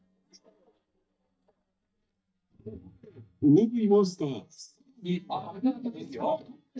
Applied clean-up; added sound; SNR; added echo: neural mask model DeepFilterNet 3.